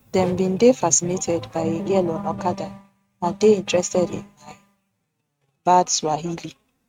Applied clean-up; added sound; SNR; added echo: neural mask model RNNoise.